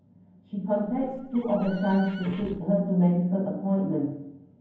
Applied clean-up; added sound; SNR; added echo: none; Livestock, farm animals, working animals; 17 dB; reverberation time 0.9 s.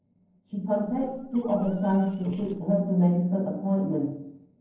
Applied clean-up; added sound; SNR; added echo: neural separator model SepFormer DNS4.